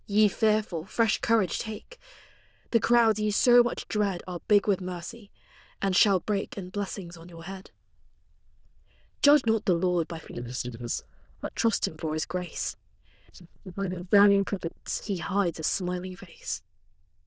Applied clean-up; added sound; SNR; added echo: neural diffusion model UNIVERSE++.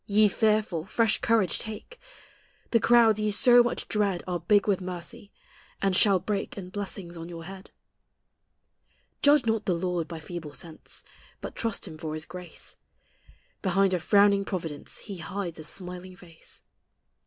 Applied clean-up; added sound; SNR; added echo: none; none; none; none.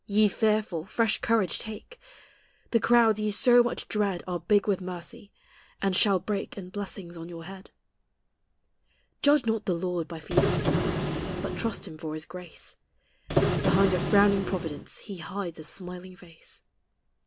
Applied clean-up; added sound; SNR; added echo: none; Printer; -1 dB; none.